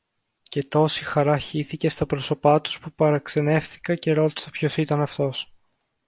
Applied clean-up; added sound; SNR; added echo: none; none; none; none.